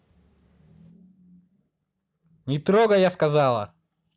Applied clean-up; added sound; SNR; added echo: none; none; none; none.